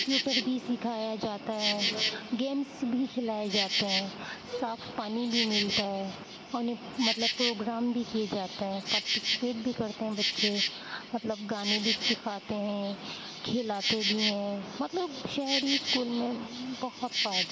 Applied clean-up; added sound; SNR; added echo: none; Insect; 2 dB; none.